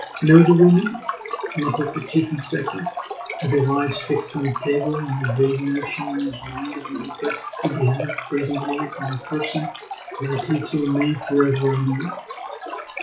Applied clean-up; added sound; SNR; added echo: classical method WPE with log-MMSE.